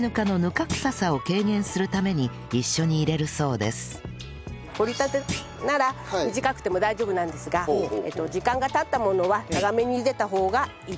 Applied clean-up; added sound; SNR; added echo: none; Thump, thud; 9 dB; none.